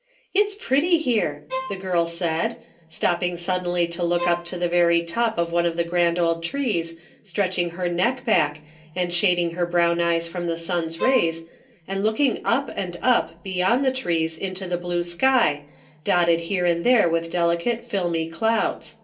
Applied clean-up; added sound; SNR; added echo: none; Bowed string instrument; 10 dB; reverberation time 0.2 s.